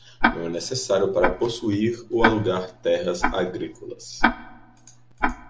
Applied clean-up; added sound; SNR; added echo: none; Tick-tock; 1 dB; none.